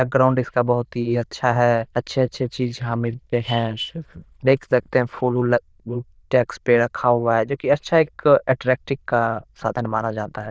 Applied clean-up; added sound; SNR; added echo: neural diffusion model UNIVERSE++.